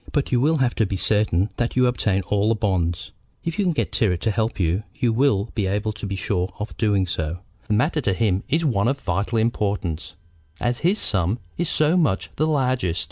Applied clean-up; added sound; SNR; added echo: none; none; none; none.